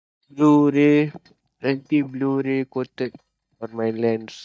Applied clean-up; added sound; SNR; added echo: neural mask model DeepFilterNet 3.